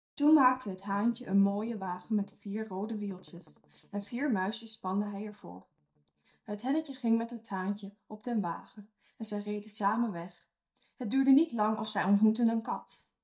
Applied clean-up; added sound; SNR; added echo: neural mask model DeepFilterNet 3.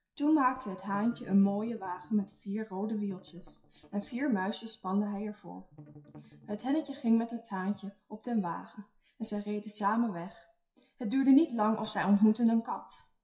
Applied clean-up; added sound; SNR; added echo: classical method WPE with log-MMSE.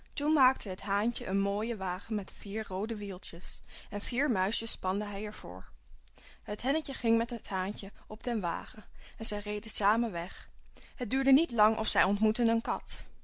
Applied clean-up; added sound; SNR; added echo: none; none; none; none.